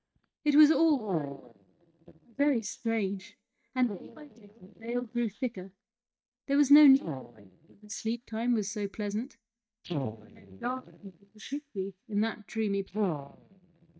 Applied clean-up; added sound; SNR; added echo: neural mask model DeepFilterNet 3.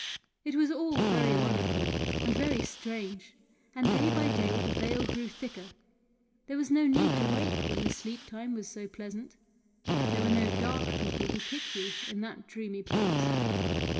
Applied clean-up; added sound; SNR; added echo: none; Drill; -2 dB; reverberation time 1.3 s.